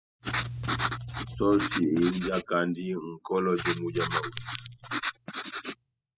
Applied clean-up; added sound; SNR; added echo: classical method spectral subtraction.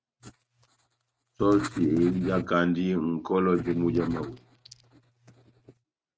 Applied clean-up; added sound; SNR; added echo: neural mask model RNNoise.